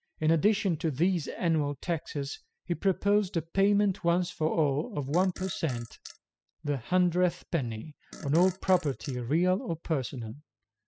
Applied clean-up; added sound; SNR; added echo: classical method spectral subtraction.